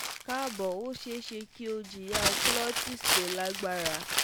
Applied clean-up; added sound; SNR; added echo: none; Crumpling, crinkling; -3 dB; none.